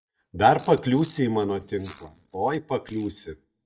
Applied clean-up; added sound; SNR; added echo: neural mask model DeepFilterNet 3.